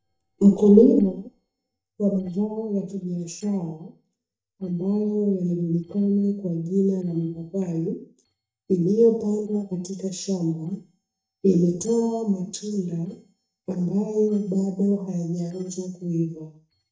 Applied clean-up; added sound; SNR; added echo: neural mask model DeepFilterNet 3.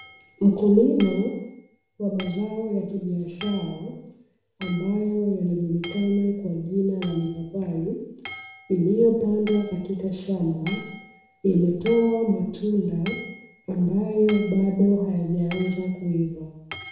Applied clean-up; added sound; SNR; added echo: none; Hammer / Chink, clink; 11 dB; reverberation time 0.8 s.